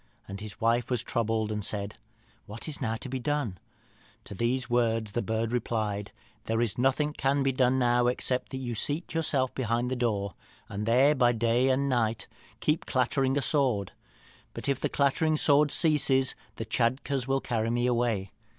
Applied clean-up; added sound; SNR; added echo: none; none; none; none.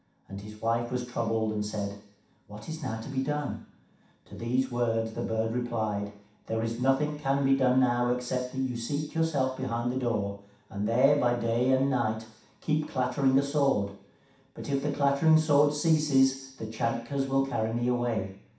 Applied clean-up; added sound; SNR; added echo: none; none; none; reverberation time 0.7 s.